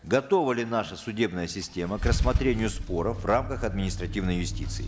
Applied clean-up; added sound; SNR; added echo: none; Idling / Engine starting / Car; 4 dB; none.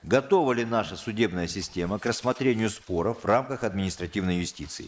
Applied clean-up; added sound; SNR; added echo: neural mask model Resemble Enhance denoiser.